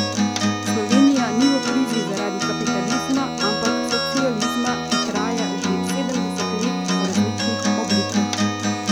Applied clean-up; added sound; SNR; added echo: none; Acoustic guitar; -3 dB; none.